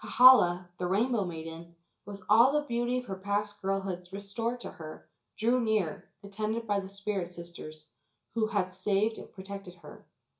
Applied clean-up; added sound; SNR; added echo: none; none; none; reverberation time 0.2 s.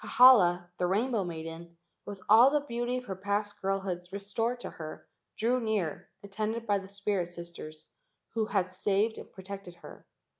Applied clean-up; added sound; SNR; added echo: none; none; none; none.